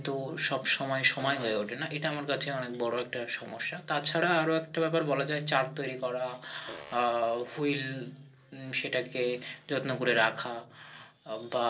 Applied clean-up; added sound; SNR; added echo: neural separator model SepFormer DNS4.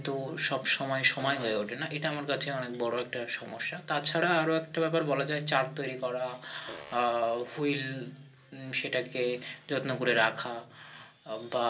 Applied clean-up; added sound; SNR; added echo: none; Fart; 15 dB; reverberation time 0.2 s.